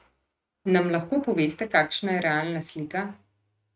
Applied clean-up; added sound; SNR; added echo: neural mask model RNNoise.